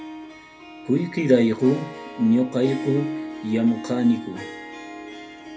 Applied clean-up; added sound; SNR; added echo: none; Harp; 11 dB; reverberation time 0.3 s.